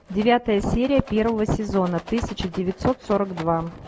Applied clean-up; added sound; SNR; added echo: none; Rattle; 19 dB; none.